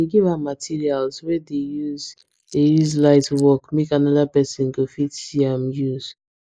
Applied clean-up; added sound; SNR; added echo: neural mask model Resemble Enhance denoiser.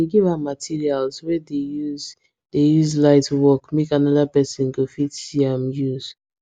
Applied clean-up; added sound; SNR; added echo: none; none; none; none.